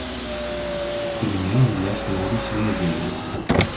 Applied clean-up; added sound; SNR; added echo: none; Car; 0 dB; reverberation time 0.2 s.